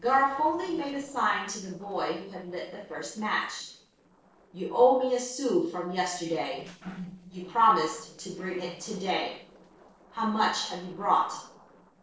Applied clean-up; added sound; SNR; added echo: neural separator model SepFormer DNS4.